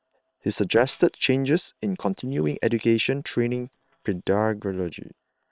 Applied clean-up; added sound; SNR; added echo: neural separator model SepFormer WHAM!.